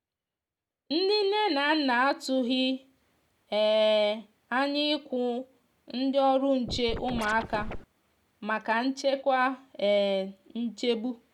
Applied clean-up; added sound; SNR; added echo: none; Scratching (performance technique); 8 dB; none.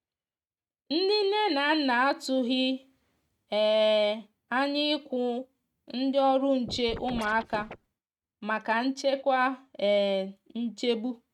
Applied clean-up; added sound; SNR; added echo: neural mask model RNNoise.